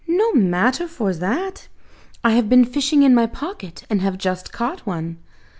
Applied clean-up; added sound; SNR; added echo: none; none; none; none.